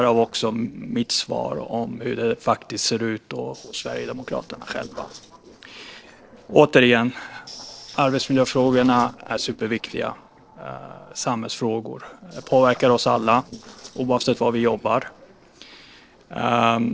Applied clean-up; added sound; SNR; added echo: neural separator model SepFormer DNS4.